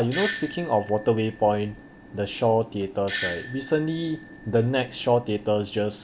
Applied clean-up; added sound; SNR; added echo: none; Doorbell; 13 dB; none.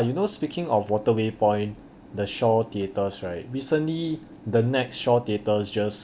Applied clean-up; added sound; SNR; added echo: none; none; none; none.